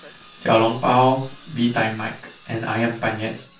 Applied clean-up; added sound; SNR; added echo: none; Tools; 19 dB; reverberation time 0.3 s.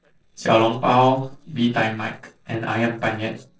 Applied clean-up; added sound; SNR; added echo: neural separator model SepFormer DNS4.